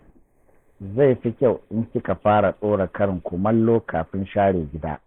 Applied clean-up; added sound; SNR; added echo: neural mask model Resemble Enhance denoiser.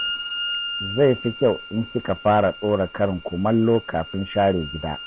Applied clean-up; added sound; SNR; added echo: none; Bowed string instrument; 10 dB; none.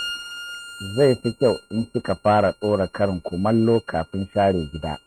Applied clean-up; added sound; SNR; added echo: neural mask model RNNoise.